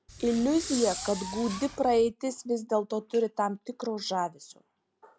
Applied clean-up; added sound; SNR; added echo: none; Fireworks; 10 dB; none.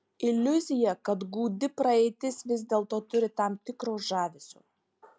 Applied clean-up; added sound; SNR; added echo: none; none; none; none.